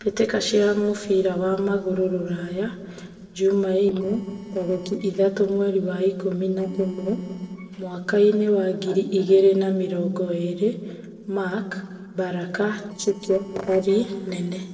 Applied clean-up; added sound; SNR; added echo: neural separator model SepFormer DNS4.